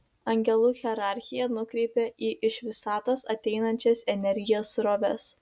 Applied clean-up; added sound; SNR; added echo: none; none; none; none.